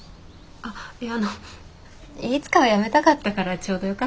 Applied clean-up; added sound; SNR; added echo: none; none; none; none.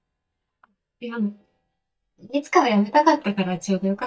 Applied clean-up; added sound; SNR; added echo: neural mask model DeepFilterNet 3.